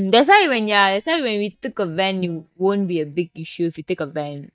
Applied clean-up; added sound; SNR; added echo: neural mask model DeepFilterNet 3.